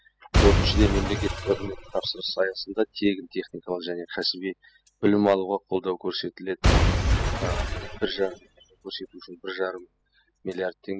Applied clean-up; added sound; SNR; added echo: classical method spectral subtraction.